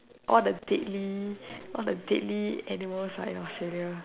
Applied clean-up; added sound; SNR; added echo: none; none; none; none.